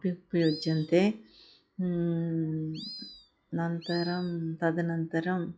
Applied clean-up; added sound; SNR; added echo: classical method log-MMSE.